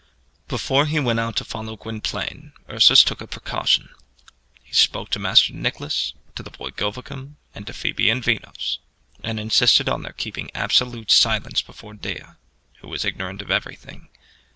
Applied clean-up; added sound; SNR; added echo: none; none; none; none.